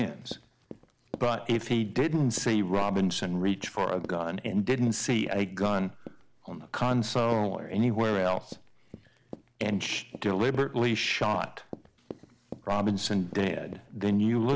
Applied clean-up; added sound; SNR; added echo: none; Run; 18 dB; none.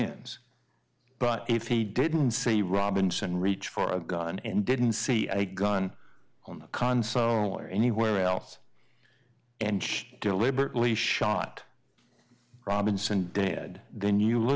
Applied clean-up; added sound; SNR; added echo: none; none; none; none.